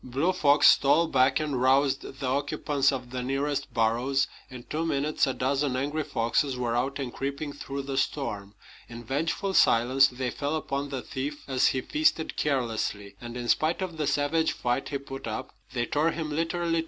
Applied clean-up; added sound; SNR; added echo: none; none; none; none.